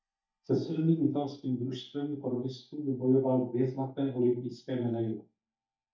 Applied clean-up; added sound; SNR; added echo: neural mask model DeepFilterNet 3.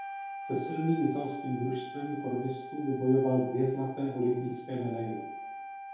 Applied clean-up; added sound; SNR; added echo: none; Wind instrument, woodwind instrument; 11 dB; reverberation time 0.8 s.